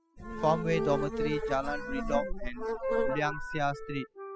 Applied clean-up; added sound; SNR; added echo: classical method spectral subtraction.